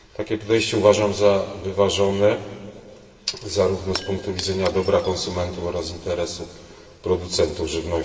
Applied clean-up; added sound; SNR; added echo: none; Shatter / Crushing; 17 dB; reverberation time 2.0 s.